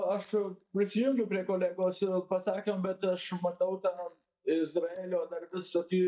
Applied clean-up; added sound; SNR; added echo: neural mask model DeepFilterNet 3.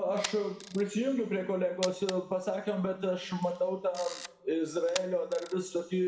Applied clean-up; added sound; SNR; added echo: none; Camera; 15 dB; reverberation time 1.3 s.